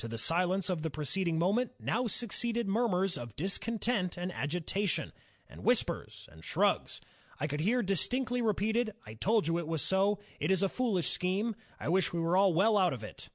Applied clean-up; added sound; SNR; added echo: none; none; none; none.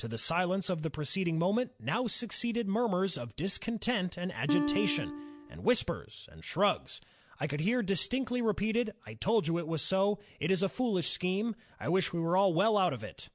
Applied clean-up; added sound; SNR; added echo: none; Acoustic guitar; 2 dB; none.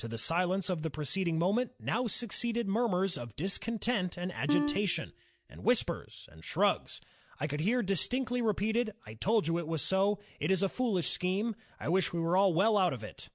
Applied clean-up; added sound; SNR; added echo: neural mask model DeepFilterNet 3.